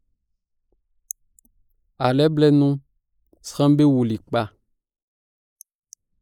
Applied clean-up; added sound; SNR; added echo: neural mask model Resemble Enhance denoiser.